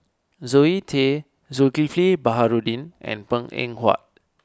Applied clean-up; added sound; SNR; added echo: none; none; none; none.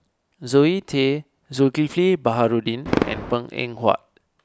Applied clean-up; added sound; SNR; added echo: none; Fireworks; 11 dB; none.